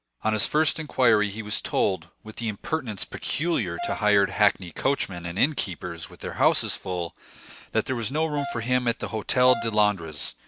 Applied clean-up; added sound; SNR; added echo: none; Brass instrument; 11 dB; none.